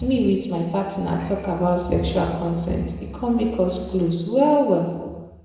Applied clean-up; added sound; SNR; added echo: none; Musical instrument; 16 dB; reverberation time 1.2 s.